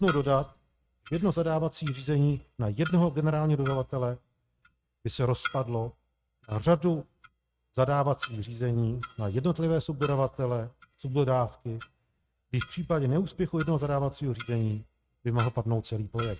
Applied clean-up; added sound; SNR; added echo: neural mask model RNNoise.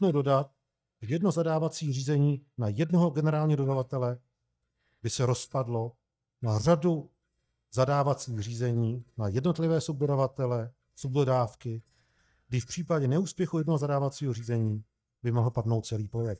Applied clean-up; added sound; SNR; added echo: neural mask model DeepFilterNet 3.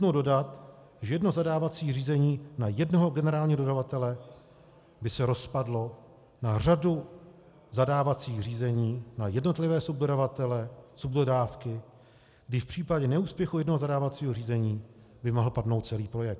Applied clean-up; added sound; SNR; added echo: none; none; none; none.